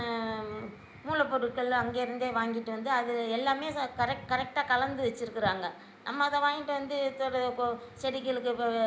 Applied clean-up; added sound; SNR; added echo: none; none; none; none.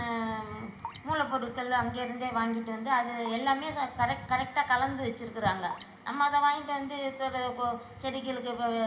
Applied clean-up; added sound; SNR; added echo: none; Drip; 18 dB; reverberation time 1.4 s.